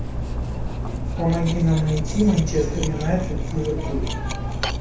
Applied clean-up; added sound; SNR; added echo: none; Cutlery, silverware; 1 dB; reverberation time 0.7 s.